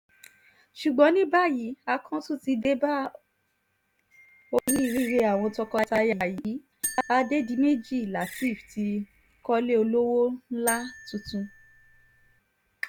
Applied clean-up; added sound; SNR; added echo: none; Screech + Marimba, xylophone; 13 dB; none.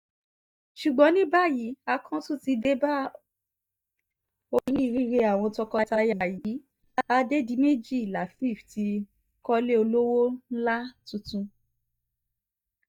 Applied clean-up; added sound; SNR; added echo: neural mask model DeepFilterNet 3.